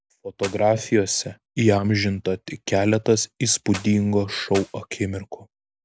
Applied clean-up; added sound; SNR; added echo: none; Clapping; 14 dB; none.